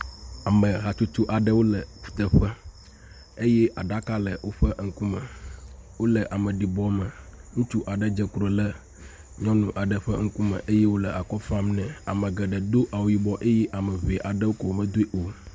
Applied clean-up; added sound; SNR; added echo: none; none; none; none.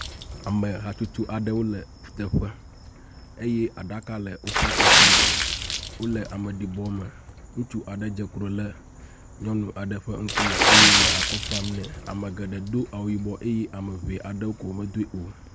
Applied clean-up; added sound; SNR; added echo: none; Water / Splash, splatter; -4 dB; none.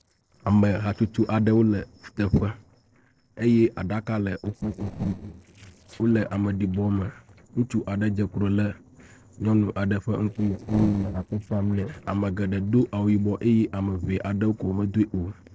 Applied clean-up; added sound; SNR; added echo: neural separator model SepFormer DNS4.